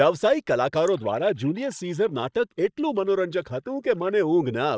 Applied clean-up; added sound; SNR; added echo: neural mask model DeepFilterNet 3.